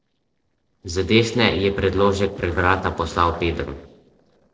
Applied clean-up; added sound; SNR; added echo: neural separator model SepFormer DNS4.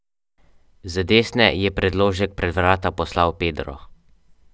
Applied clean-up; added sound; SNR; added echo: none; none; none; none.